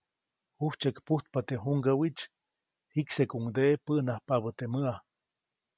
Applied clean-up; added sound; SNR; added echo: none; none; none; none.